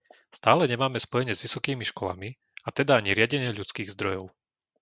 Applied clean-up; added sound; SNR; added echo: none; none; none; none.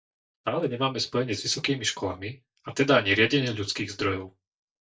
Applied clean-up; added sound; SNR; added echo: neural mask model DeepFilterNet 3.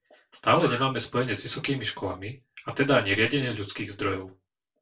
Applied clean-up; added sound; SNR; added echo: neural separator model SepFormer DNS4.